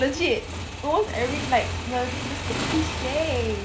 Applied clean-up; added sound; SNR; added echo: none; Motorcycle / Engine; 4 dB; none.